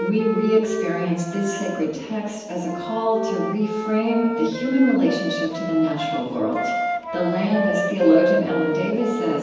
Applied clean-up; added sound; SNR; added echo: none; Wind instrument, woodwind instrument; 5 dB; reverberation time 1.1 s.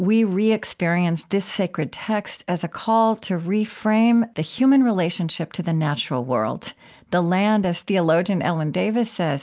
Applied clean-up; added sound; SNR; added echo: none; none; none; none.